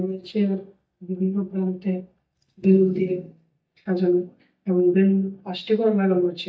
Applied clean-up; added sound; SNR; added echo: neural mask model DeepFilterNet 3.